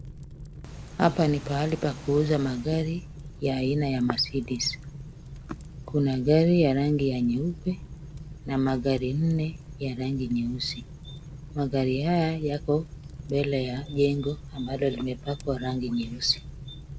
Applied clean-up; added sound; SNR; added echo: none; Fire; 14 dB; none.